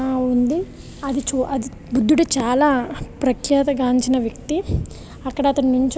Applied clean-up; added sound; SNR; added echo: none; none; none; none.